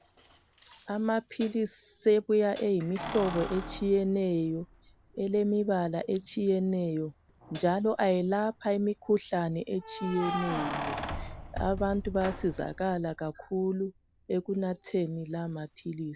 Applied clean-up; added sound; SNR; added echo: none; Hi-hat + Keys jangling; 12 dB; none.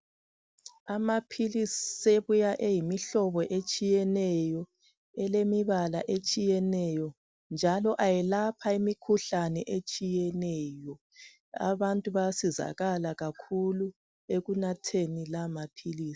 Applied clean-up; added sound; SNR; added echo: none; none; none; none.